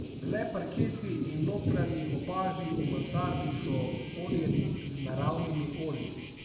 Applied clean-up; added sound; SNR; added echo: none; Thunder; -3 dB; reverberation time 1.2 s.